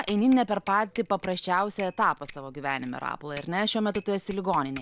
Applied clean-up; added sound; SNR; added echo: none; Bicycle bell; 14 dB; none.